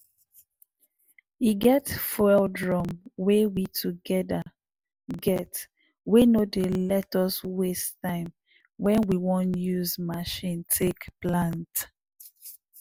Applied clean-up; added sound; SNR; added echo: none; none; none; none.